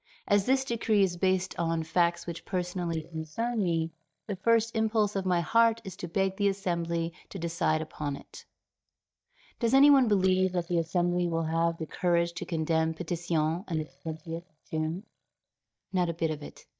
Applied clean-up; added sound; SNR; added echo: neural mask model DeepFilterNet 3.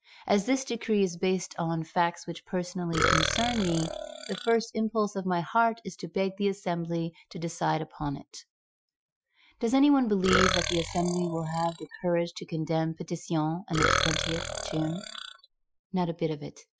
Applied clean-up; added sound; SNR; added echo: classical method Wiener filter.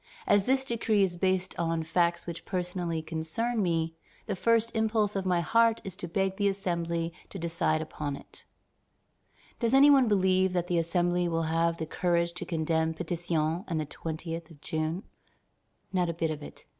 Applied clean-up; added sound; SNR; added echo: none; none; none; none.